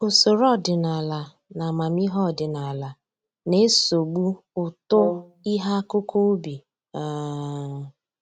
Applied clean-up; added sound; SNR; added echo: none; Brass instrument; 7 dB; none.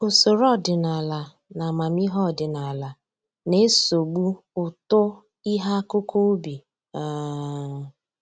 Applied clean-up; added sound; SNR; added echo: none; none; none; none.